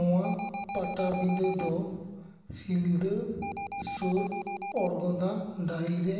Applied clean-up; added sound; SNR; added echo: none; Alarm; 6 dB; reverberation time 1.3 s.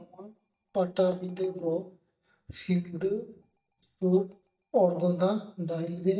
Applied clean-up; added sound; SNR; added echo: neural mask model DeepFilterNet 3.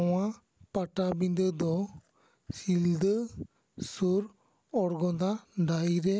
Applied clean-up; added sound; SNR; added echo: none; none; none; none.